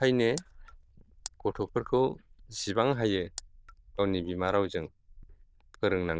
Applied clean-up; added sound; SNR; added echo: neural diffusion model UNIVERSE++.